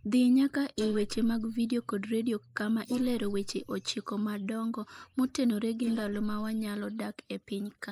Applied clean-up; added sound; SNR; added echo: neural mask model Resemble Enhance denoiser.